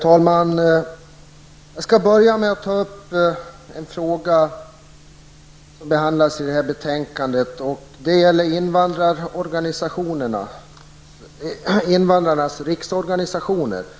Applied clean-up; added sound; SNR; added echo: none; none; none; none.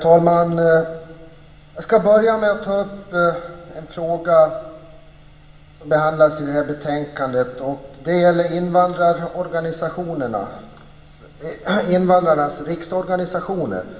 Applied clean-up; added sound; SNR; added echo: none; none; none; reverberation time 1.1 s.